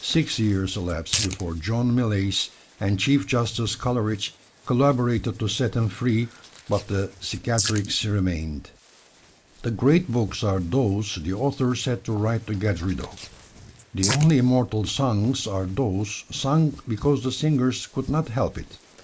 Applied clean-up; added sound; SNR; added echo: neural mask model Resemble Enhance denoiser.